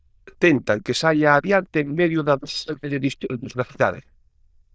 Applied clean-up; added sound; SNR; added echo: neural diffusion model UNIVERSE++.